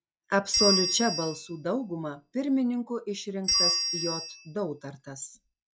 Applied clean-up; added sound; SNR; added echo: classical method log-MMSE.